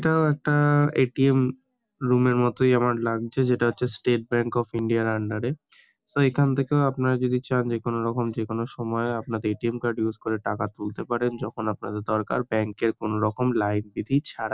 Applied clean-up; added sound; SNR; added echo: none; none; none; none.